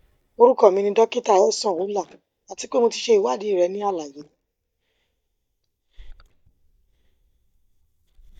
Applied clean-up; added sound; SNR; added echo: neural mask model DeepFilterNet 3.